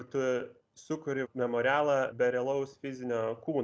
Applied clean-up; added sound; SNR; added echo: none; none; none; none.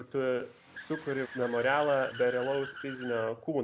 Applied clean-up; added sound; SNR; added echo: none; Accelerating, revving, vroom / Car; 14 dB; none.